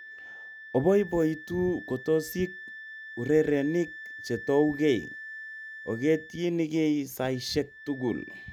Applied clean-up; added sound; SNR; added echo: none; Wind instrument, woodwind instrument; 15 dB; none.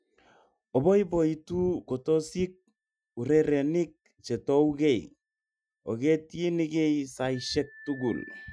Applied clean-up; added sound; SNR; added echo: classical method Wiener filter.